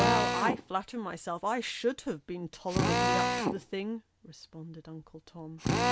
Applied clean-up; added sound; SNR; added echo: none; Drill; -3 dB; none.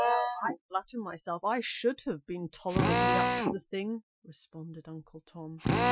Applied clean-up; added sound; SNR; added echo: classical method Wiener filter.